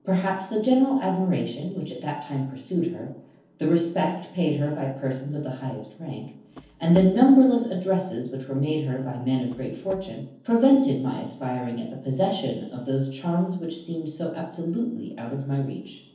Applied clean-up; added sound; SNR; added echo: neural separator model SepFormer DNS4.